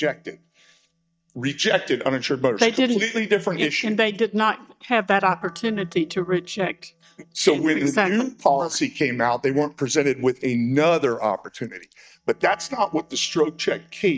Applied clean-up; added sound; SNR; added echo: neural mask model DeepFilterNet 3.